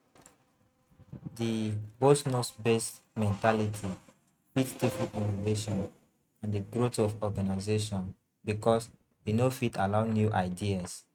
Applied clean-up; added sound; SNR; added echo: neural mask model RNNoise.